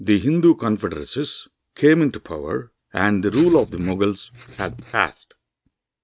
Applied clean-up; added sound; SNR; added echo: neural mask model RNNoise.